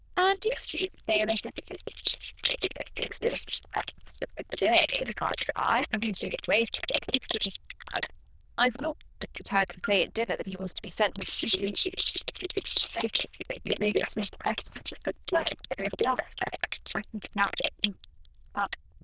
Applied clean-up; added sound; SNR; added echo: neural diffusion model UNIVERSE++.